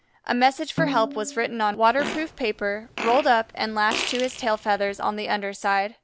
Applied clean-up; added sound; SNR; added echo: none; Fart + Snare drum; 10 dB; none.